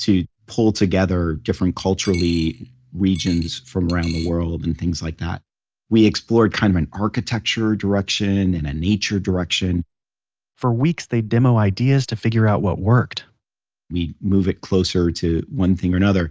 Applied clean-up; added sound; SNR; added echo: none; Coin (dropping); 19 dB; none.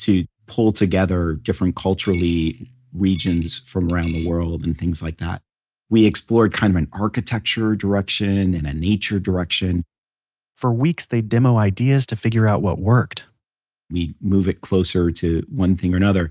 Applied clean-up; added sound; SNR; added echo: neural mask model RNNoise.